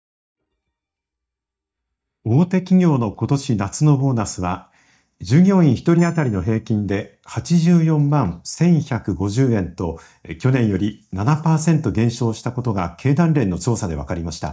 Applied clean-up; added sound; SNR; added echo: neural mask model DeepFilterNet 3.